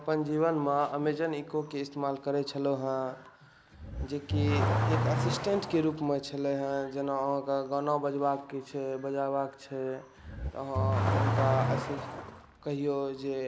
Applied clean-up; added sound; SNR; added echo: none; Accelerating, revving, vroom / Car; 3 dB; none.